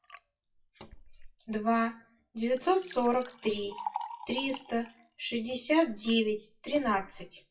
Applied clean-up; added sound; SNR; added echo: classical method WPE with log-MMSE.